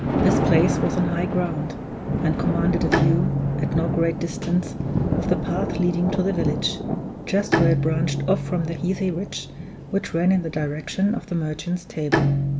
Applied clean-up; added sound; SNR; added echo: none; Thunder + Bowed string instrument; 0 dB; none.